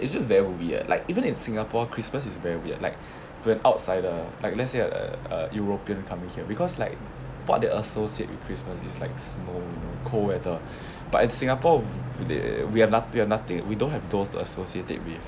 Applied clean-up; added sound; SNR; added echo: none; none; none; none.